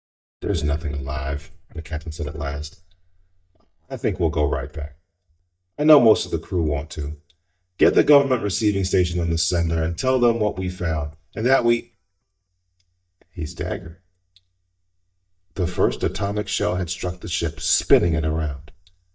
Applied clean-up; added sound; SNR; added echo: neural mask model DeepFilterNet 3.